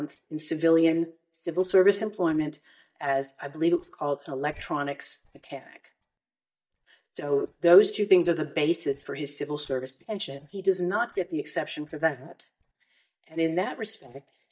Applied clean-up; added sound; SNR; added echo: neural mask model DeepFilterNet 3.